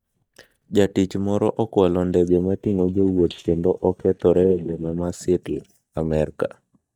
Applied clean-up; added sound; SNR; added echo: neural mask model DeepFilterNet 3.